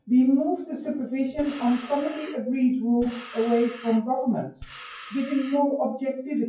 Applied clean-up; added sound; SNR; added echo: classical method WPE with log-MMSE.